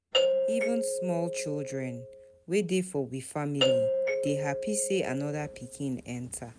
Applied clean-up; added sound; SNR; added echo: none; Doorbell; -2 dB; none.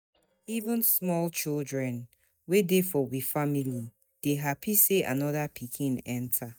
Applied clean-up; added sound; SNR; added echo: neural mask model DeepFilterNet 3.